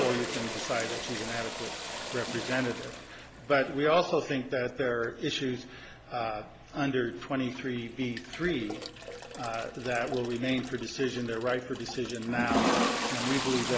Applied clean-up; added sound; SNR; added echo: none; Toilet flush; 5 dB; none.